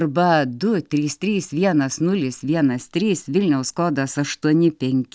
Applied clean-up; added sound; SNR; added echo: none; none; none; none.